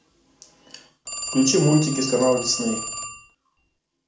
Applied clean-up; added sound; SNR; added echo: none; Telephone; 8 dB; reverberation time 0.4 s.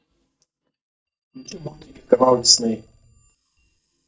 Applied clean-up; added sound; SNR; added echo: neural mask model DeepFilterNet 3.